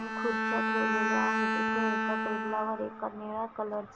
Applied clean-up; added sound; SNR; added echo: none; Bowed string instrument; -4 dB; none.